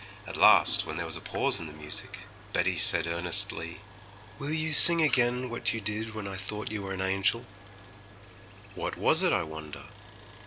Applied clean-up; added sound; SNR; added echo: none; Stream + Toilet flush; 19 dB; none.